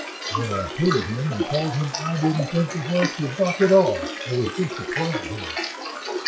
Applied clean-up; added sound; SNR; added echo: classical method WPE with log-MMSE.